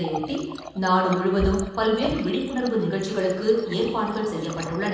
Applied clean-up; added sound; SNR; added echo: none; Water tap, faucet; 12 dB; reverberation time 1.0 s.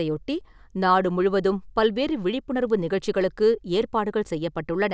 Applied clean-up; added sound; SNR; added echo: none; none; none; none.